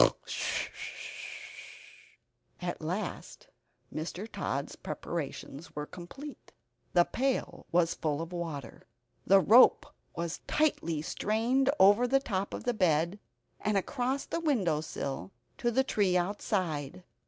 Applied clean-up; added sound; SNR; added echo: none; none; none; none.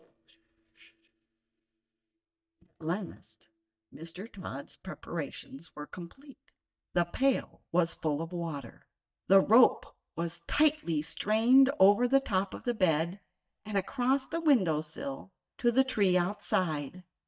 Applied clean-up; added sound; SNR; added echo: neural mask model DeepFilterNet 3.